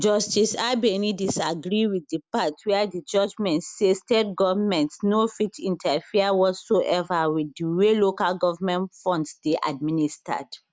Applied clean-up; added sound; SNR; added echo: none; none; none; none.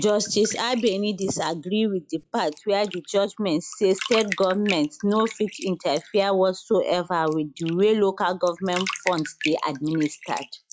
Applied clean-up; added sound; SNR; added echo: classical method log-MMSE.